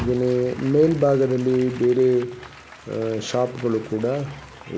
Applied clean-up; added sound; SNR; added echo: none; Car + Applause / Cheering; 18 dB; none.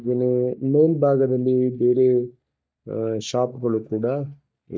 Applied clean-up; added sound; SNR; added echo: neural mask model DeepFilterNet 3.